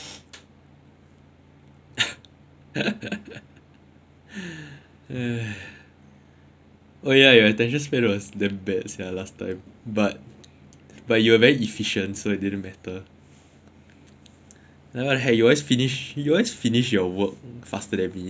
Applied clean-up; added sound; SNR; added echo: none; none; none; none.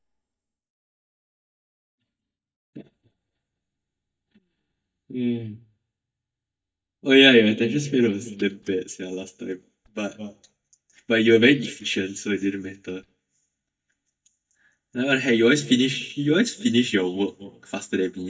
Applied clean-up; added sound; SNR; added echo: neural mask model DeepFilterNet 3.